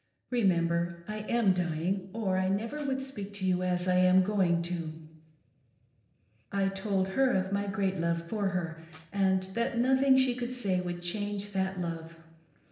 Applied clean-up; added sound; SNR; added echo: neural separator model SepFormer DNS4.